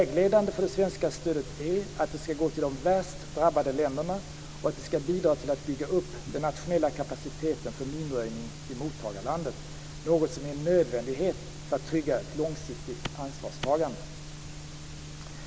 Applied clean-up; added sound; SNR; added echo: none; Clapping; 10 dB; none.